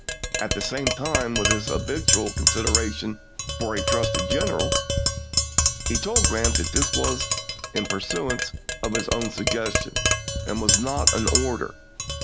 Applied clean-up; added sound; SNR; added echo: none; Tap; -5 dB; none.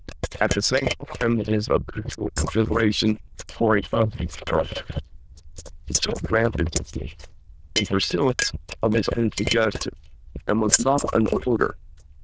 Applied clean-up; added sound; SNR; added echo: neural diffusion model UNIVERSE++.